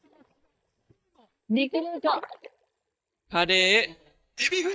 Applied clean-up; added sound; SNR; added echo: neural mask model DeepFilterNet 3.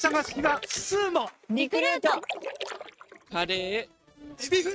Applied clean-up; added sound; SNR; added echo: neural mask model RNNoise.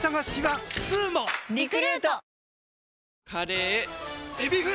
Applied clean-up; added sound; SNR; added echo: none; none; none; none.